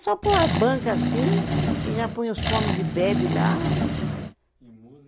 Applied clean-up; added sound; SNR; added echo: none; Accelerating, revving, vroom; -2 dB; none.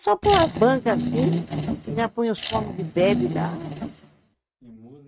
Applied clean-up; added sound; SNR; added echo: neural mask model RNNoise.